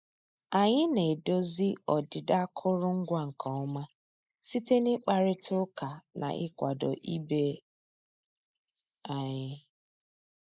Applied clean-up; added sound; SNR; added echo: neural mask model Resemble Enhance denoiser.